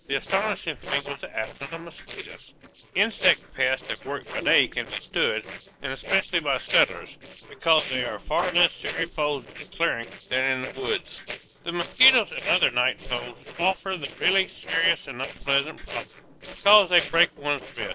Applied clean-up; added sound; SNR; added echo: neural separator model SepFormer DNS4.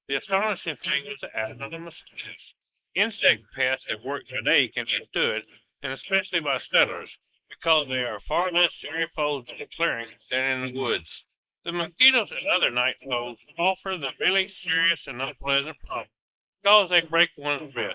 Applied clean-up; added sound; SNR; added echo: neural mask model Resemble Enhance denoiser.